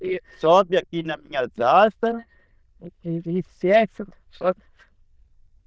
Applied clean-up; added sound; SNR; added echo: neural diffusion model UNIVERSE++.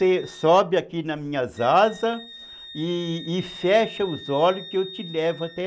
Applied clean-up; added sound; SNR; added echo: none; Wind instrument, woodwind instrument; 18 dB; none.